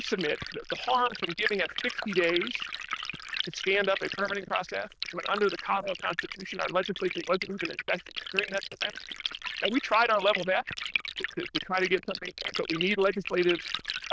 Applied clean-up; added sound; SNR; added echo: neural diffusion model UNIVERSE++.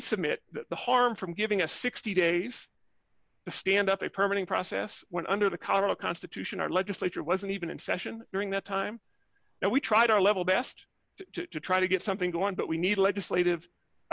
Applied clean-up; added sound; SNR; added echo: none; none; none; none.